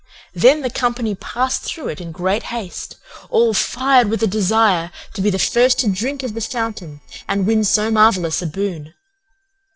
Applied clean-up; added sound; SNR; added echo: neural separator model SepFormer DNS4.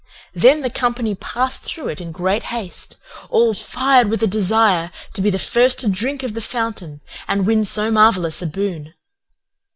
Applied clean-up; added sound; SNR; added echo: neural mask model Resemble Enhance denoiser.